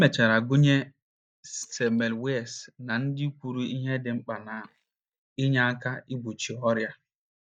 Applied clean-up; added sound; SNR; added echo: neural mask model DeepFilterNet 3.